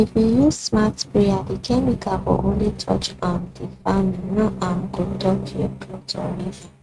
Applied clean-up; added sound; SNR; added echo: neural mask model RNNoise.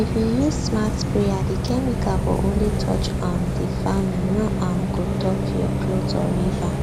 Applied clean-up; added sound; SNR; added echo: none; Bus; -2 dB; none.